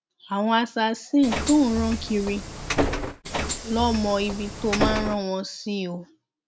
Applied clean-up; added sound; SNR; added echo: none; Bus; 3 dB; none.